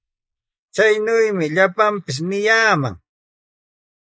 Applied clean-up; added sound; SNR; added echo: neural mask model Resemble Enhance denoiser.